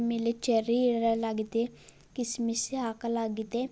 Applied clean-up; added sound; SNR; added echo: none; none; none; none.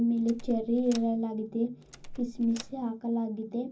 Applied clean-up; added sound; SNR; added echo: none; Door; 14 dB; reverberation time 0.4 s.